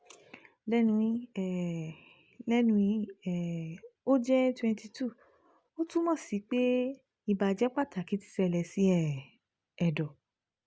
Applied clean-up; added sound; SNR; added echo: none; none; none; none.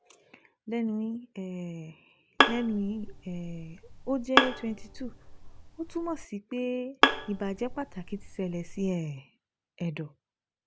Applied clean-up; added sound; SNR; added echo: none; Bowed string instrument; -4 dB; none.